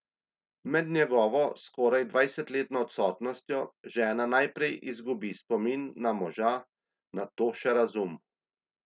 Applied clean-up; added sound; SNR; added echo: none; none; none; none.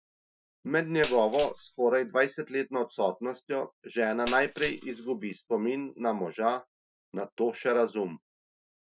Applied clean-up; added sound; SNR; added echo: classical method Wiener filter.